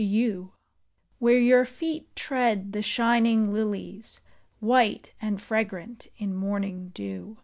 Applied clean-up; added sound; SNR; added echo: none; none; none; none.